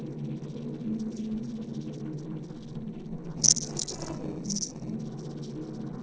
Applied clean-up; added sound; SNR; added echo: neural separator model SepFormer DNS4.